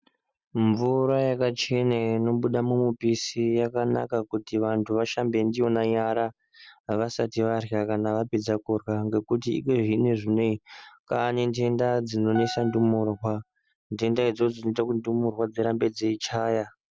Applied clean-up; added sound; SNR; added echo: none; Piano; 14 dB; none.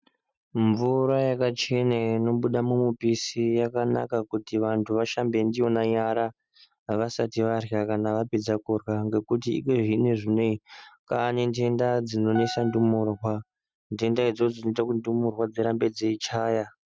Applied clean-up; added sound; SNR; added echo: neural mask model RNNoise.